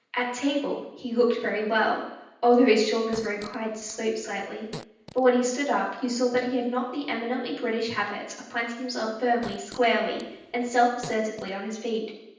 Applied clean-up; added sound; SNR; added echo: none; Fart; 19 dB; reverberation time 0.9 s.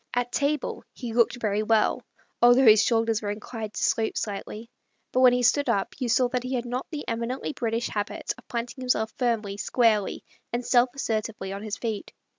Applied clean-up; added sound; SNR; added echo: none; none; none; none.